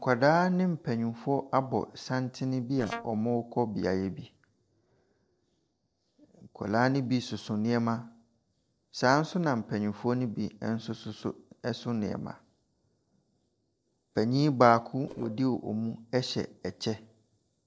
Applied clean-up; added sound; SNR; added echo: neural separator model SepFormer DNS4.